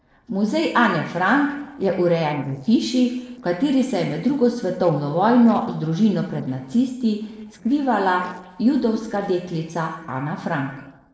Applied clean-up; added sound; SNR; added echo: neural separator model SepFormer DNS4.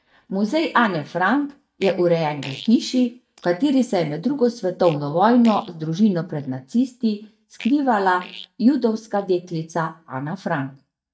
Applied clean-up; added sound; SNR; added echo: neural mask model DeepFilterNet 3.